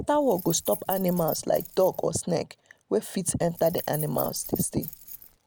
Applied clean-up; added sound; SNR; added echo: none; Keys jangling; 12 dB; none.